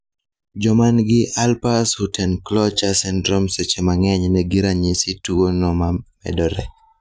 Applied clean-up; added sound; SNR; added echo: none; none; none; none.